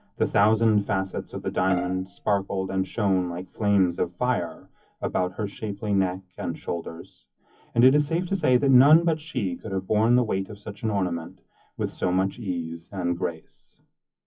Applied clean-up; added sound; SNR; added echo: classical method WPE with log-MMSE.